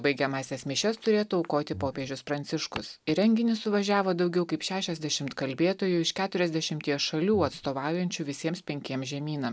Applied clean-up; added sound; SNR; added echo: none; Walk, footsteps + Breathing; 14 dB; none.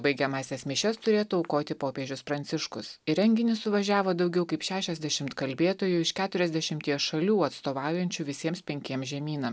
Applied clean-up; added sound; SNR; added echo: none; none; none; none.